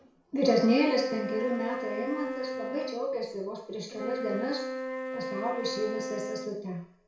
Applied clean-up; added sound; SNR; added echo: none; Wind instrument, woodwind instrument; 5 dB; reverberation time 0.6 s.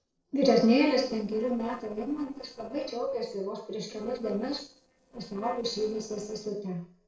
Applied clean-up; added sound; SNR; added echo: neural separator model SepFormer DNS4.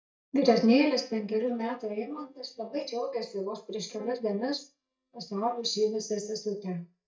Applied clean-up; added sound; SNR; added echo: neural mask model DeepFilterNet 3.